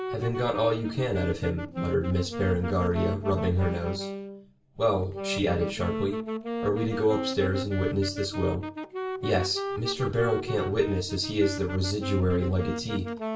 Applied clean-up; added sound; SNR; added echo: none; Wind instrument, woodwind instrument; 6 dB; reverberation time 0.3 s.